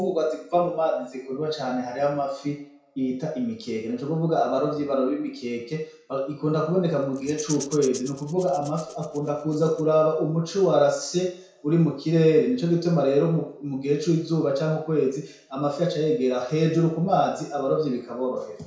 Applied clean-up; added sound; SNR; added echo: none; Rattle / Rattle (instrument); 18 dB; reverberation time 0.5 s.